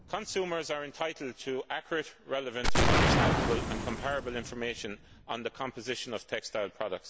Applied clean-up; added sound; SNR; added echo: none; Explosion; -3 dB; none.